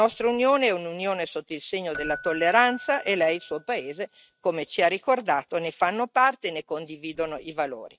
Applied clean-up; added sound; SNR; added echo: neural mask model RNNoise.